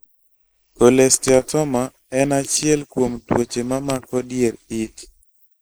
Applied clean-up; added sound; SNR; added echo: neural mask model Resemble Enhance denoiser.